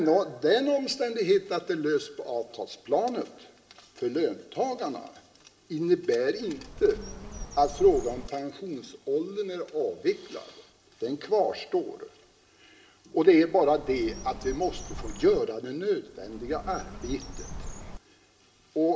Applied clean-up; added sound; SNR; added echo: none; Bird; 11 dB; reverberation time 0.8 s.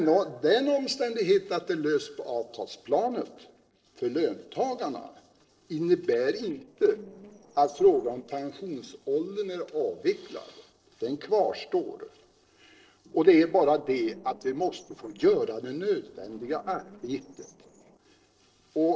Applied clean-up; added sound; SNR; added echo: neural separator model SepFormer DNS4.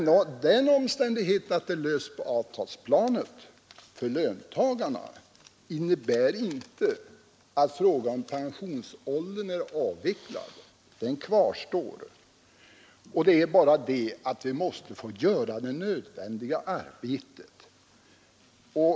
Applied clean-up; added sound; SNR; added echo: none; none; none; none.